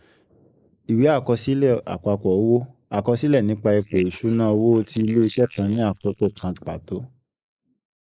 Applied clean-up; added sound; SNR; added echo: neural mask model Resemble Enhance denoiser.